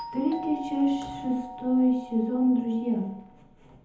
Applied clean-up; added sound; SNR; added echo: none; Doorbell; 13 dB; reverberation time 1.0 s.